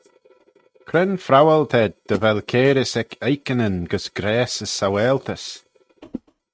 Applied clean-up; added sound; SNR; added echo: neural mask model RNNoise.